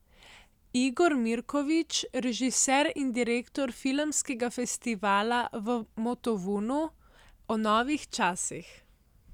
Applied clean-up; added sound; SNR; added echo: none; none; none; none.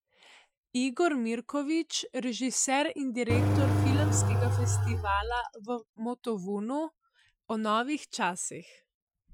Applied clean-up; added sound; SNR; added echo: classical method Wiener filter.